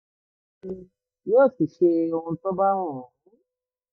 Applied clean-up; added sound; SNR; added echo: neural mask model DeepFilterNet 3.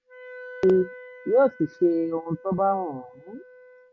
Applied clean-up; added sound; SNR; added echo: none; Wind instrument, woodwind instrument; 19 dB; none.